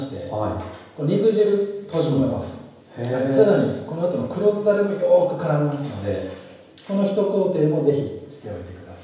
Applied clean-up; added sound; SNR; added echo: none; none; none; reverberation time 0.9 s.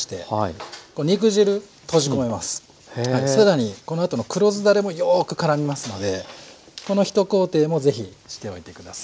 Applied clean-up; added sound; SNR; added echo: none; none; none; none.